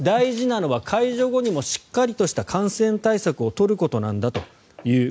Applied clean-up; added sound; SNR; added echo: none; none; none; none.